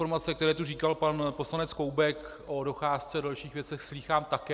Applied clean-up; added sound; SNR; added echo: none; none; none; none.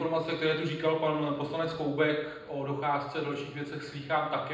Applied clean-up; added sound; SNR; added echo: none; none; none; reverberation time 0.8 s.